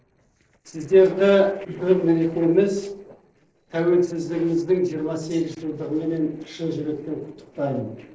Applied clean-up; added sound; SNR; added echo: neural separator model SepFormer DNS4.